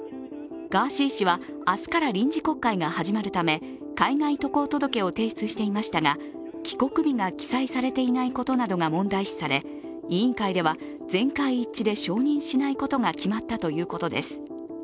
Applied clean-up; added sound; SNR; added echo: none; none; none; none.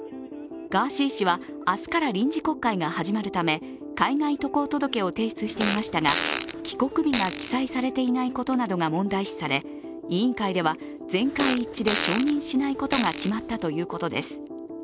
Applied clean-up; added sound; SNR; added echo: none; Fart; 7 dB; none.